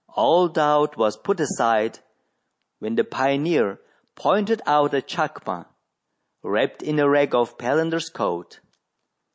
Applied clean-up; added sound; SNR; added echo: none; none; none; none.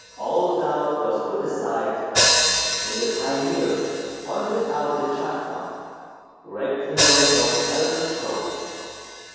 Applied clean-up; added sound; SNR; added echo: none; Hi-hat; 1 dB; reverberation time 2.2 s.